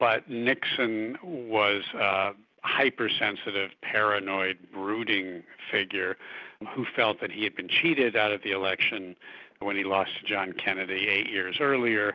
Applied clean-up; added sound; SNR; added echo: none; none; none; none.